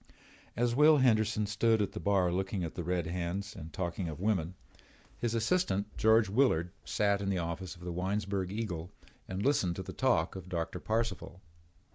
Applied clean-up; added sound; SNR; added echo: none; none; none; none.